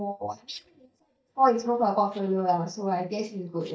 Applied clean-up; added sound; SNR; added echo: neural mask model DeepFilterNet 3.